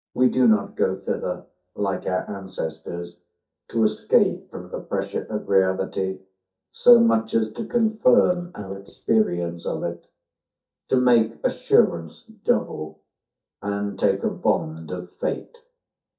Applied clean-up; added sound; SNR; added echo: neural mask model DeepFilterNet 3.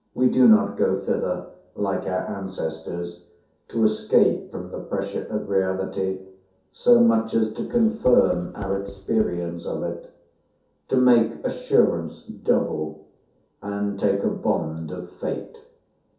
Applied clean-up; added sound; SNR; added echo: none; Writing; 16 dB; reverberation time 0.5 s.